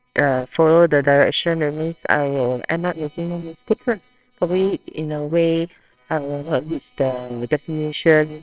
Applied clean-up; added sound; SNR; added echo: neural separator model SepFormer WHAMR!.